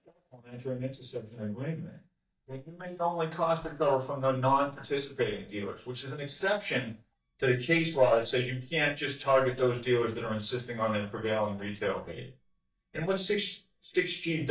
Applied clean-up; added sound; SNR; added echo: neural mask model DeepFilterNet 3.